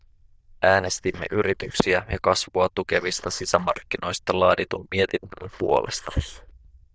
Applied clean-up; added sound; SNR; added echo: neural diffusion model UNIVERSE++.